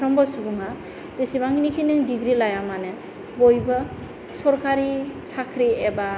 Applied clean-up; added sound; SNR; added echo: none; none; none; none.